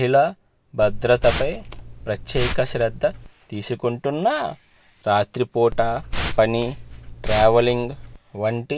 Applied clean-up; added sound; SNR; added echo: none; Liquid; 5 dB; none.